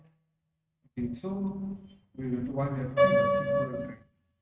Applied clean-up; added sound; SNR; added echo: neural mask model RNNoise.